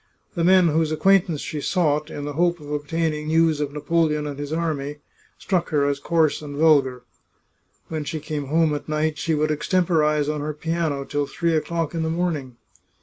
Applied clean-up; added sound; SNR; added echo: none; none; none; none.